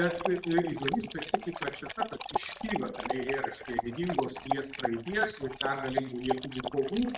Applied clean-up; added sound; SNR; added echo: neural mask model RNNoise.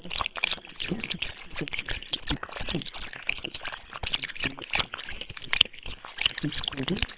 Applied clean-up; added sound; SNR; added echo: neural separator model SepFormer WHAM!.